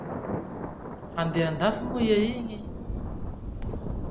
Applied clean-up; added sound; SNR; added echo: none; Thunder; 4 dB; none.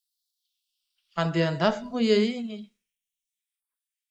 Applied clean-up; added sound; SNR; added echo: neural mask model Resemble Enhance denoiser.